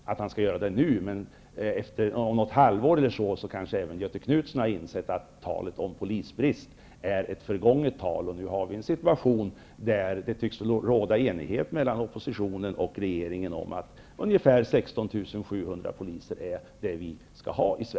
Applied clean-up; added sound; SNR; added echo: none; none; none; none.